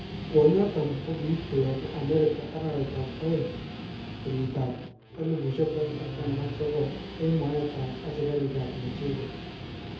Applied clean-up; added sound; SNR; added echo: none; Guitar; 9 dB; reverberation time 0.7 s.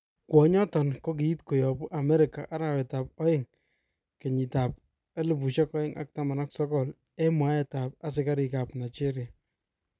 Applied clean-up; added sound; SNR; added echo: none; none; none; none.